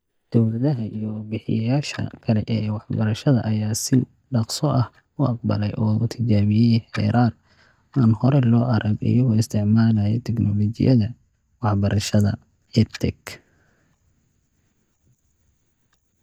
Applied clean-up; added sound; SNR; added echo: neural mask model DeepFilterNet 3.